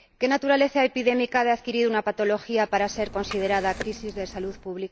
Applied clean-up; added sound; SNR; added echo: none; Liquid; 15 dB; none.